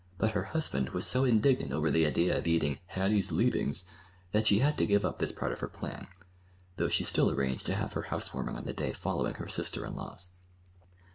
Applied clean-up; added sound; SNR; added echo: none; none; none; none.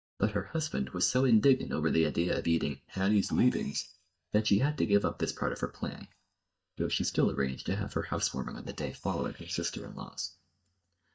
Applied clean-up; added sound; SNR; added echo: neural mask model DeepFilterNet 3.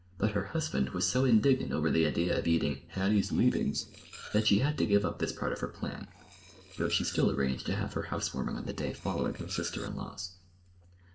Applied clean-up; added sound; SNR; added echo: neural separator model SepFormer DNS4.